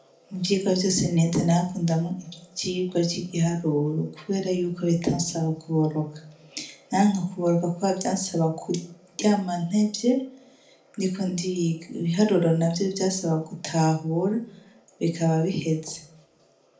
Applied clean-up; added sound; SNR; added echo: none; none; none; reverberation time 0.4 s.